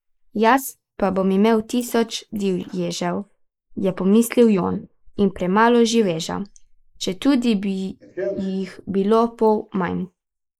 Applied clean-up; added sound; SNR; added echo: neural mask model Resemble Enhance denoiser.